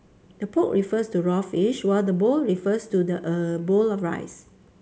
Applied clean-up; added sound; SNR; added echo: none; none; none; none.